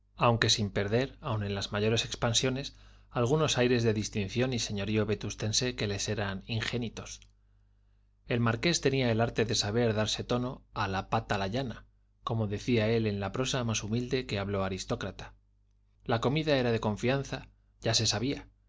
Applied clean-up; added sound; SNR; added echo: none; none; none; none.